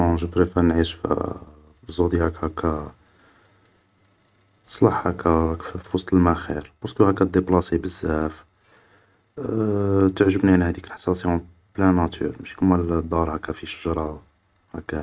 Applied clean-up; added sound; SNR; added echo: none; none; none; none.